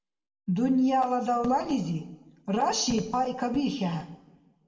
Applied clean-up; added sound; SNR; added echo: none; none; none; reverberation time 0.7 s.